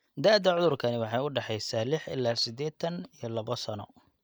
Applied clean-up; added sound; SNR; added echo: neural mask model DeepFilterNet 3.